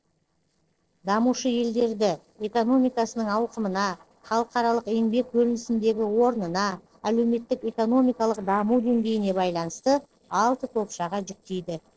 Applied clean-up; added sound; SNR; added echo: neural separator model SepFormer DNS4.